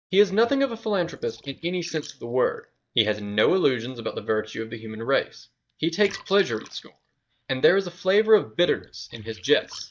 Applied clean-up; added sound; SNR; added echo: neural mask model DeepFilterNet 3.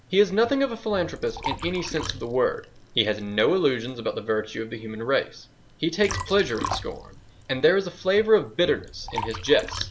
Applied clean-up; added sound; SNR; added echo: none; Liquid; 12 dB; none.